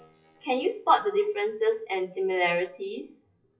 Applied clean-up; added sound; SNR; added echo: classical method WPE with log-MMSE.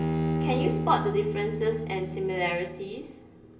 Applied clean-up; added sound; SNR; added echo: none; Bowed string instrument; 1 dB; reverberation time 0.8 s.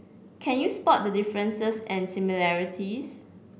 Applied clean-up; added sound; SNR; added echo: none; none; none; none.